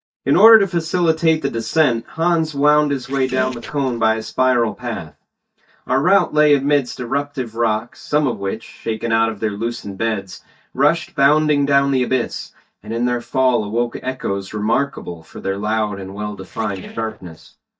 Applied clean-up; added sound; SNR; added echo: neural mask model DeepFilterNet 3.